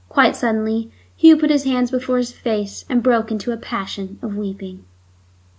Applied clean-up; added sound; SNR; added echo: none; none; none; none.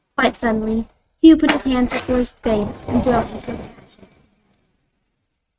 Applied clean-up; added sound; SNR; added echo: neural mask model RNNoise.